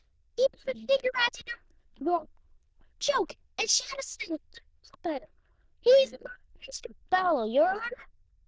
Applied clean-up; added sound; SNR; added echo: neural diffusion model UNIVERSE++.